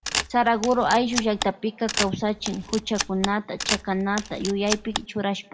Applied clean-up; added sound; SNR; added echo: none; Camera; 6 dB; reverberation time 1.3 s.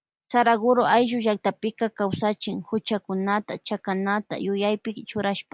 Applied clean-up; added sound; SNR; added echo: none; none; none; none.